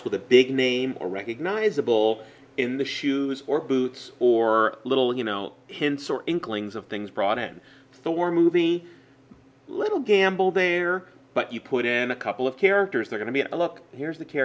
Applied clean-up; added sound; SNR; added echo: none; none; none; none.